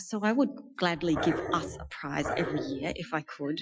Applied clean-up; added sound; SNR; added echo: classical method Wiener filter.